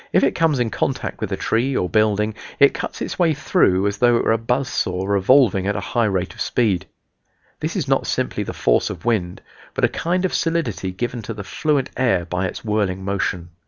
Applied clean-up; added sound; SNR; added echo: none; none; none; none.